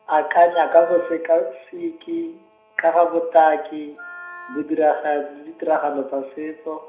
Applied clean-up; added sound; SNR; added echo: none; Wind instrument, woodwind instrument; 20 dB; reverberation time 0.5 s.